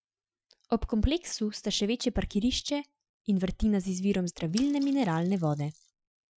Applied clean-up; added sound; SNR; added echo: classical method Wiener filter.